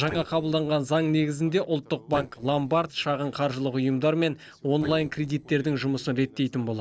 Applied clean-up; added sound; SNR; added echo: neural separator model SepFormer DNS4.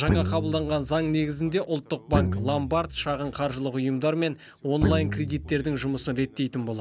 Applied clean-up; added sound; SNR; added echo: none; Guitar; 2 dB; none.